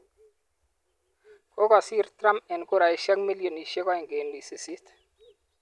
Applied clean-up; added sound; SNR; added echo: none; none; none; none.